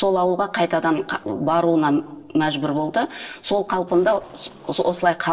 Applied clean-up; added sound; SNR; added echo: neural separator model SepFormer DNS4.